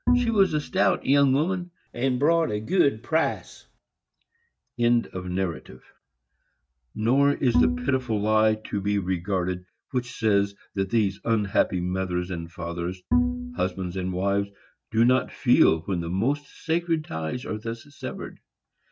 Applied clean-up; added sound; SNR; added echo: none; Bowed string instrument; 3 dB; none.